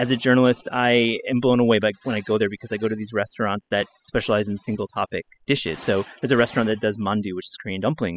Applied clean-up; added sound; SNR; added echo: classical method spectral subtraction.